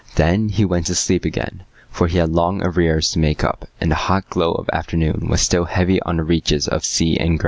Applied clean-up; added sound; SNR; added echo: none; none; none; none.